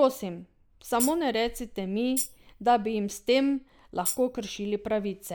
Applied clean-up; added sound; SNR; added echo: none; Tambourine; 9 dB; none.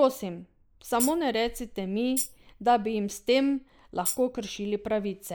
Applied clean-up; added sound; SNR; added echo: neural mask model Resemble Enhance denoiser.